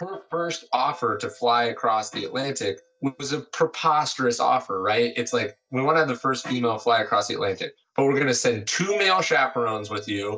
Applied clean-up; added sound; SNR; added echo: neural mask model DeepFilterNet 3.